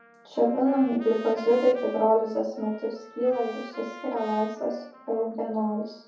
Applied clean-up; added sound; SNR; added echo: none; Trumpet; 19 dB; reverberation time 0.6 s.